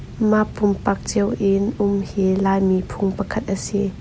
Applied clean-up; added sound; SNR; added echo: none; none; none; none.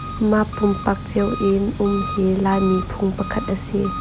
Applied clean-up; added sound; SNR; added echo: none; Engine; 10 dB; none.